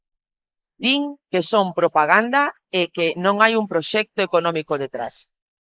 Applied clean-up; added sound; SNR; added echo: neural mask model Resemble Enhance denoiser.